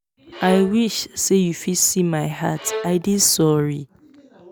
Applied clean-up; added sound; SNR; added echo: none; Bowed string instrument; 15 dB; none.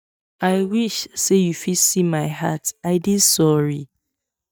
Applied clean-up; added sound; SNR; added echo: neural mask model DeepFilterNet 3.